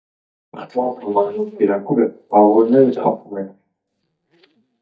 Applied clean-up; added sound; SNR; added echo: neural mask model DeepFilterNet 3.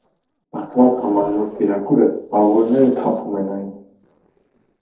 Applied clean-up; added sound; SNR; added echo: neural separator model SepFormer DNS4.